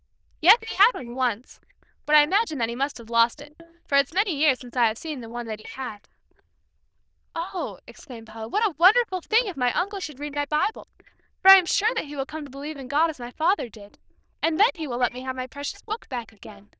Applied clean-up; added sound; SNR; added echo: neural diffusion model UNIVERSE++.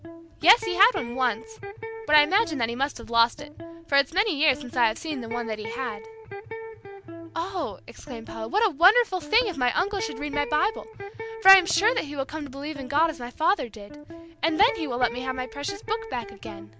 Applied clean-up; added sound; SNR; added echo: none; Electric guitar; 13 dB; none.